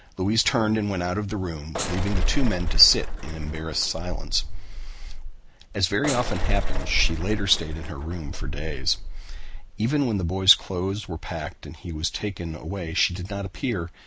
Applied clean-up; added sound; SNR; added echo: none; Bus / Engine; -1 dB; none.